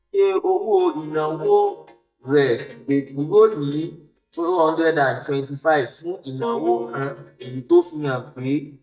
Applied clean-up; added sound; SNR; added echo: neural mask model DeepFilterNet 3.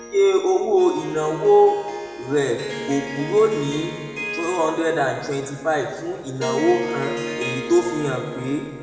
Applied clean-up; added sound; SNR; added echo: none; Harp; 10 dB; reverberation time 1.7 s.